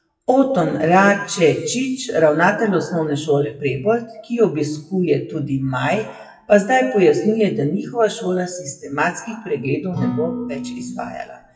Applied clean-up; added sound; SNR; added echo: classical method WPE with log-MMSE.